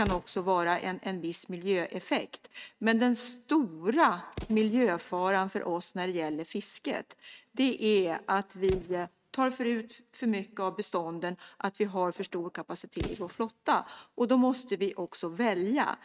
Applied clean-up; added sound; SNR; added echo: neural mask model RNNoise.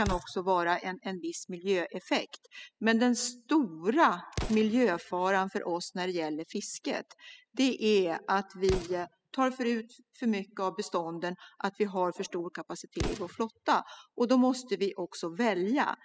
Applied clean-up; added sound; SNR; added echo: classical method spectral subtraction.